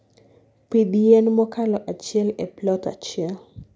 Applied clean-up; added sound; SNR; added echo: none; none; none; none.